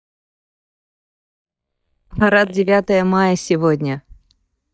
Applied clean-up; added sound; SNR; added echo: neural mask model DeepFilterNet 3.